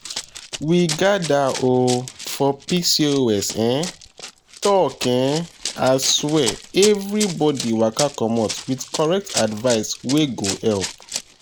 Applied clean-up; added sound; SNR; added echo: none; Run; 11 dB; none.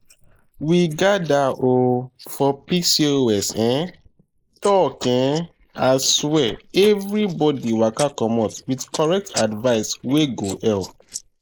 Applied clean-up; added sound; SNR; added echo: neural mask model Resemble Enhance denoiser.